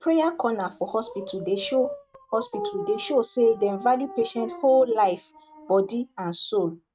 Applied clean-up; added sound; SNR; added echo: neural mask model RNNoise.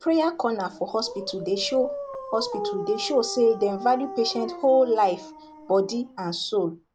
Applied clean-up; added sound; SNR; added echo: none; Dog; 12 dB; none.